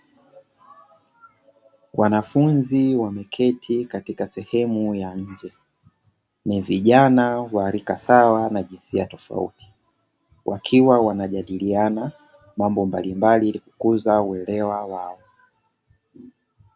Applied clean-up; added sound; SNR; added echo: none; none; none; none.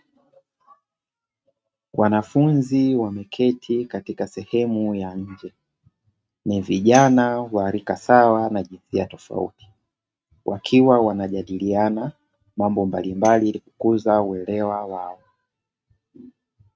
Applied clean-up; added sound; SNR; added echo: neural mask model RNNoise.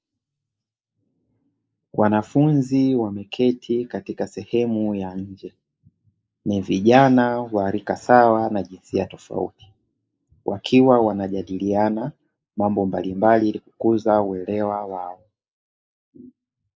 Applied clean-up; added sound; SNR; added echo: neural mask model Resemble Enhance denoiser.